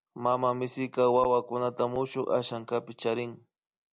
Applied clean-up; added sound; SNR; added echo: none; none; none; none.